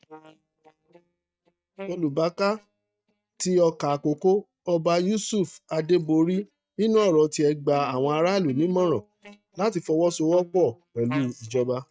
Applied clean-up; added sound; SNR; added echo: neural mask model DeepFilterNet 3.